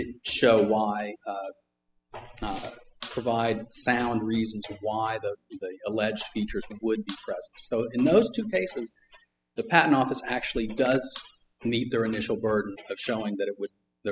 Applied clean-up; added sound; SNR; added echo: classical method spectral subtraction.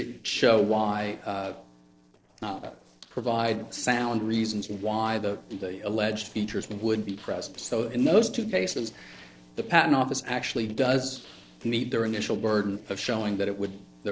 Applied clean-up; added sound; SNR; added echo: neural separator model SepFormer DNS4.